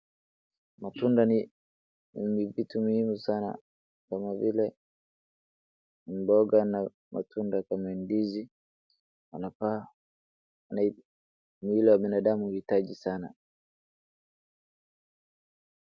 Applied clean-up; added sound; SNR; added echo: none; none; none; none.